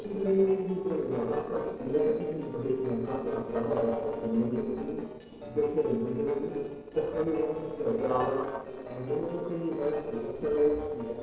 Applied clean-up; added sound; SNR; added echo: neural separator model SepFormer DNS4.